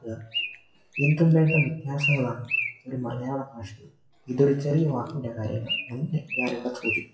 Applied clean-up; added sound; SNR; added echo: classical method WPE with log-MMSE.